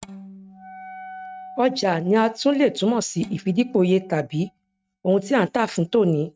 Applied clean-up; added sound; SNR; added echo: neural mask model RNNoise.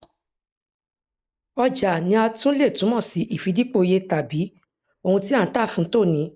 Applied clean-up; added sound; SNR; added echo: neural mask model Resemble Enhance denoiser.